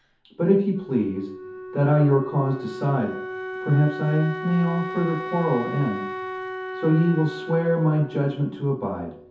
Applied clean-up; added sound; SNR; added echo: none; Wind instrument, woodwind instrument; 11 dB; reverberation time 0.5 s.